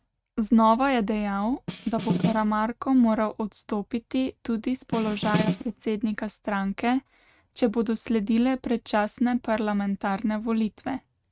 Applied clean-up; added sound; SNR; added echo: neural mask model RNNoise.